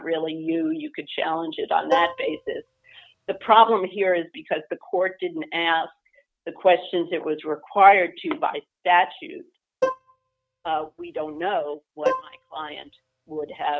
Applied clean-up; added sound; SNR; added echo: neural mask model RNNoise.